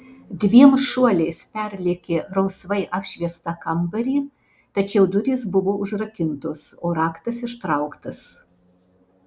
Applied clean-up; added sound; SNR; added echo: none; none; none; none.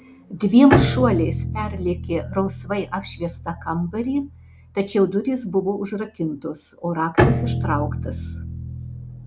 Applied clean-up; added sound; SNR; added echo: none; Bowed string instrument; 3 dB; none.